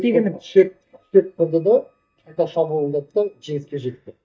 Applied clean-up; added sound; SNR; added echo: neural mask model DeepFilterNet 3.